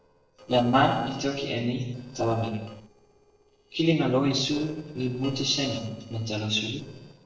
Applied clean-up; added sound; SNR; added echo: neural separator model SepFormer DNS4.